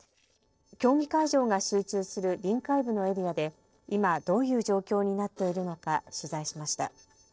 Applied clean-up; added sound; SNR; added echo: neural separator model SepFormer DNS4.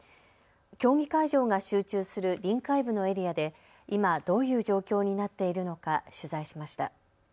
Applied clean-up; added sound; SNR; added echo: none; none; none; none.